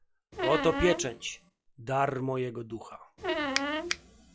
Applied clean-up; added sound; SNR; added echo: classical method log-MMSE.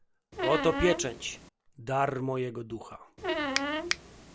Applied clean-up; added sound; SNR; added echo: none; Squeak + Finger snapping; 1 dB; none.